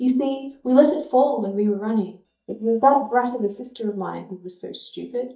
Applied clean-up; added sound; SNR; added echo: neural mask model DeepFilterNet 3.